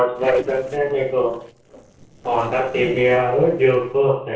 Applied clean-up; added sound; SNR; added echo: neural separator model SepFormer DNS4.